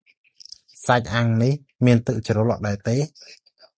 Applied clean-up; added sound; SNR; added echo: none; none; none; none.